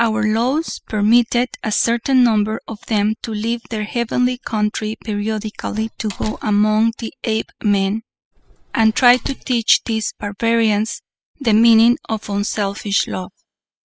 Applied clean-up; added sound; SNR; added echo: classical method spectral subtraction.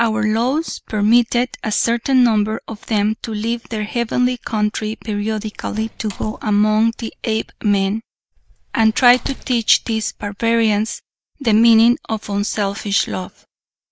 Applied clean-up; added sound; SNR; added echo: neural mask model DeepFilterNet 3.